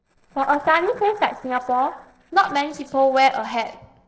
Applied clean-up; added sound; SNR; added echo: neural separator model SepFormer DNS4.